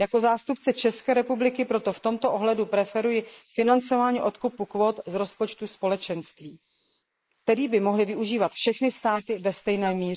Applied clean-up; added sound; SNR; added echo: neural mask model Resemble Enhance denoiser.